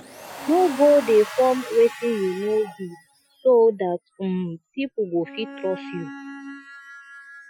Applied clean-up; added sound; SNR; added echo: classical method Wiener filter.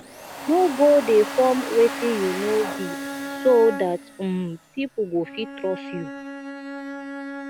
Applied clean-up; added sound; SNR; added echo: none; Domestic sounds, home sounds + Bowed string instrument; 10 dB; none.